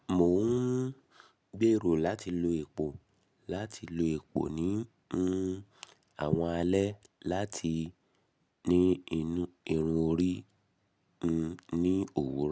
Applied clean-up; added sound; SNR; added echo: none; none; none; none.